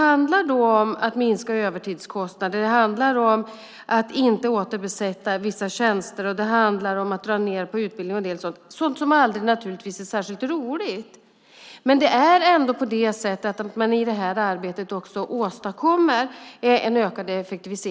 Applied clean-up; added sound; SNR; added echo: none; none; none; none.